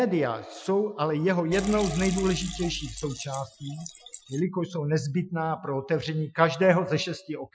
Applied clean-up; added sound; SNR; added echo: classical method Wiener filter.